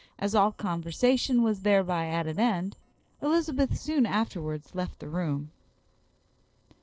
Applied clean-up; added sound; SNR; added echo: neural separator model SepFormer DNS4.